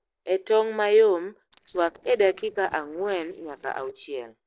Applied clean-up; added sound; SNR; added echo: neural separator model SepFormer DNS4.